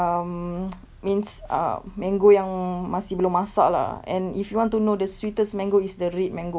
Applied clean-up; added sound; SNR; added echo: none; none; none; none.